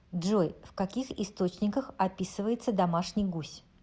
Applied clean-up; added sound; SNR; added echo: none; none; none; none.